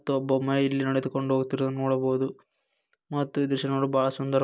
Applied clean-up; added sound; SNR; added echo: none; none; none; none.